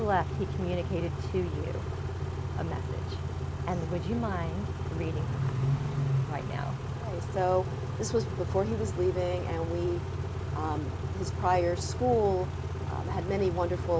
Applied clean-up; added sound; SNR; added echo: none; Idling / Accelerating, revving, vroom / Car; 0 dB; none.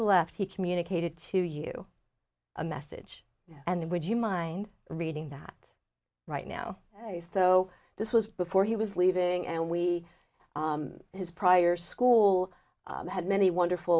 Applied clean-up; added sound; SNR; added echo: none; none; none; none.